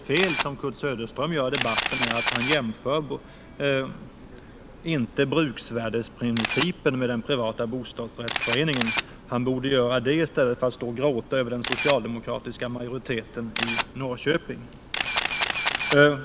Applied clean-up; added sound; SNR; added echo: none; Camera; 2 dB; none.